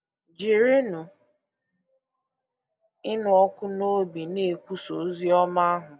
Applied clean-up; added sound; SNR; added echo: none; none; none; none.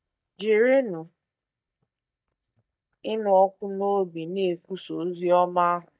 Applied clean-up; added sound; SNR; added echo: neural mask model DeepFilterNet 3.